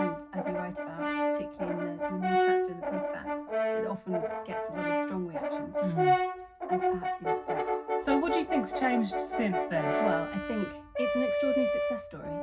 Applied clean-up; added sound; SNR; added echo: none; Brass instrument; -5 dB; reverberation time 0.4 s.